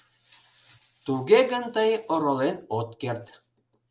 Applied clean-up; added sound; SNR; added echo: none; none; none; none.